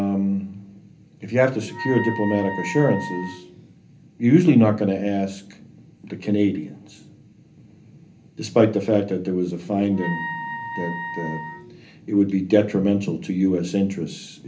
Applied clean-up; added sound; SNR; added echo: none; Wind instrument, woodwind instrument; 11 dB; reverberation time 0.3 s.